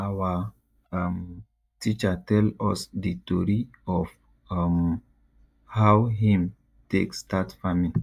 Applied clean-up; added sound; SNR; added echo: neural mask model DeepFilterNet 3.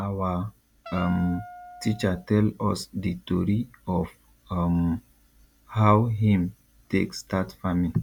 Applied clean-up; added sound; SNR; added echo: none; Wind instrument, woodwind instrument; 17 dB; none.